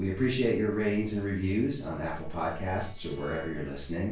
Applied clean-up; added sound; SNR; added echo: neural separator model SepFormer DNS4.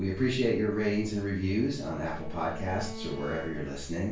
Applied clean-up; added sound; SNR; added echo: none; Bowed string instrument; 16 dB; reverberation time 0.4 s.